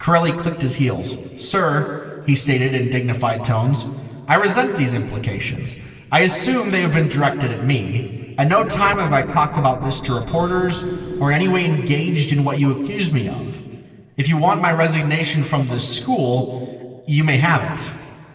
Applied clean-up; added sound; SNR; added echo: neural separator model SepFormer DNS4.